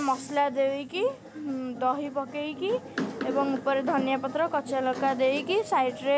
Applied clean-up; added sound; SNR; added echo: none; none; none; none.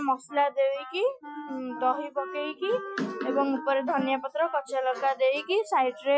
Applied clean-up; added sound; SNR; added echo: classical method Wiener filter.